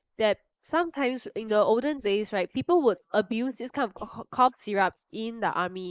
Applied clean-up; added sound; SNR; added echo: neural mask model Resemble Enhance denoiser.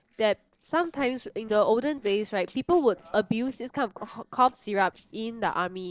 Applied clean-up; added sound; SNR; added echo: neural separator model SepFormer DNS4.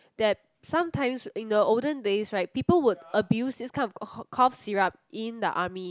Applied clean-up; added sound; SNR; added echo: none; none; none; none.